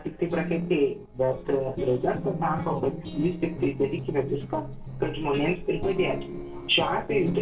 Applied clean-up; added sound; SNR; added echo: neural separator model SepFormer DNS4.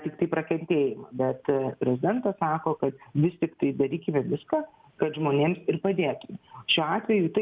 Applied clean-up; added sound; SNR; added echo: none; none; none; none.